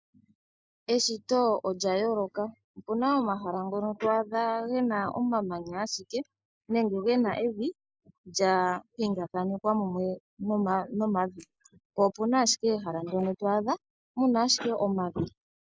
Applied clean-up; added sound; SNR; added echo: neural mask model Resemble Enhance denoiser.